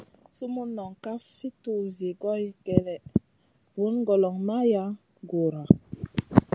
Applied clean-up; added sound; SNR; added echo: none; none; none; none.